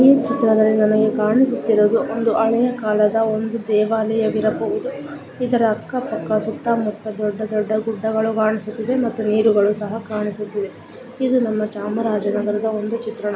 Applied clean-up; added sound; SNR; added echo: none; none; none; none.